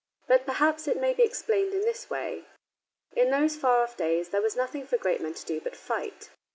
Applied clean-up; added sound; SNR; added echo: none; none; none; none.